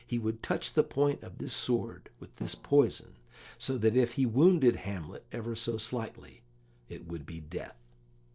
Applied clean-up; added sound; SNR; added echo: neural separator model SepFormer DNS4.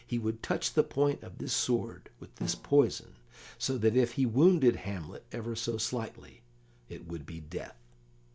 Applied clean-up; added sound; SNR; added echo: none; Snare drum; 12 dB; none.